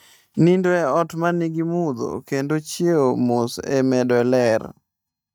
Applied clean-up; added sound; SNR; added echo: neural mask model DeepFilterNet 3.